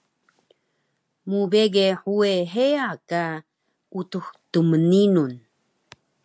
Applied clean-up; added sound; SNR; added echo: none; none; none; none.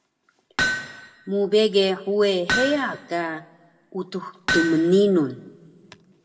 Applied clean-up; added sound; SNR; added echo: none; Hammer; 6 dB; reverberation time 0.6 s.